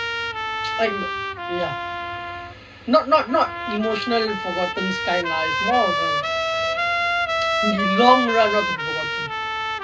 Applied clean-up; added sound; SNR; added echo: none; Trumpet; 1 dB; reverberation time 0.2 s.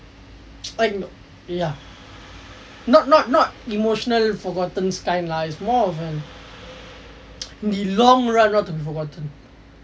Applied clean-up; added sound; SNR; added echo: none; none; none; none.